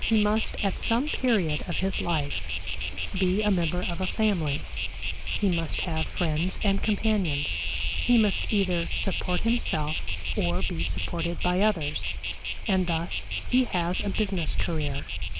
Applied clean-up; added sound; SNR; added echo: none; Insect; 0 dB; none.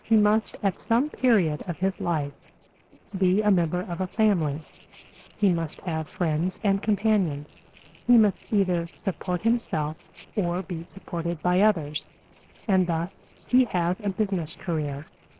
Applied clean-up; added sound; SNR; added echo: neural separator model SepFormer DNS4.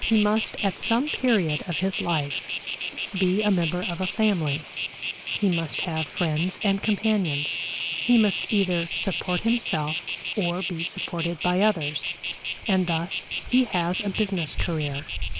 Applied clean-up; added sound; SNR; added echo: neural mask model Resemble Enhance denoiser.